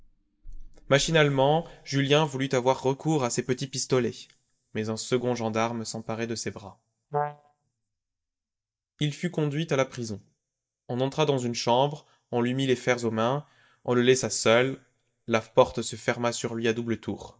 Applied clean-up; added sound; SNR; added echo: neural mask model DeepFilterNet 3.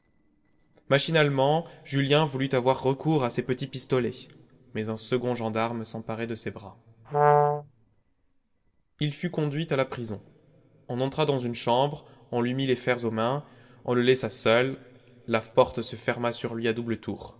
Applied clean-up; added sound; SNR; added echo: neural separator model SepFormer DNS4.